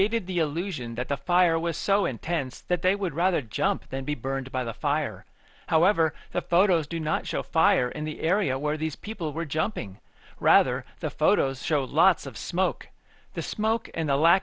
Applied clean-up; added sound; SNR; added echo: none; none; none; none.